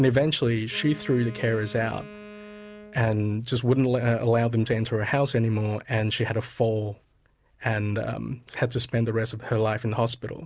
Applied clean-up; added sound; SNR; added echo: none; Wind instrument, woodwind instrument; 18 dB; none.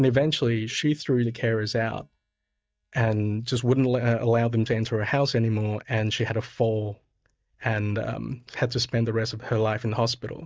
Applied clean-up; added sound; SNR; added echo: neural mask model DeepFilterNet 3.